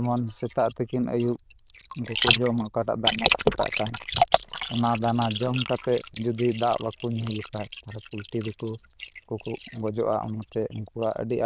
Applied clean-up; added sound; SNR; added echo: neural diffusion model UNIVERSE++.